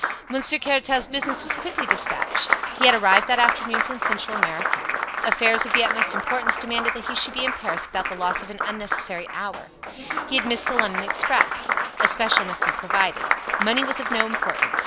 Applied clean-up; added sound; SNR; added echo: none; Applause; 0 dB; none.